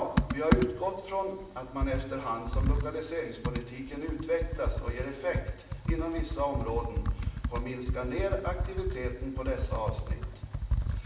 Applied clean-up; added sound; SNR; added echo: none; Computer keyboard; -2 dB; reverberation time 0.8 s.